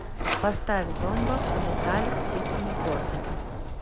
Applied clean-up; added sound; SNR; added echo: none; Sliding door; -3 dB; none.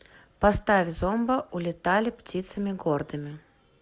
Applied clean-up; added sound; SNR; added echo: none; none; none; none.